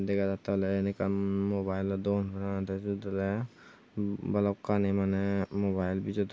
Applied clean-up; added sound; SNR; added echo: none; none; none; none.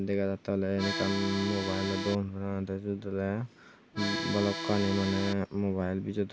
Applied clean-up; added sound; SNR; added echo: none; Accordion; 4 dB; none.